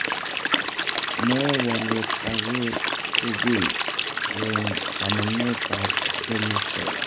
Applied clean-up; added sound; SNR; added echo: none; Stream; -2 dB; none.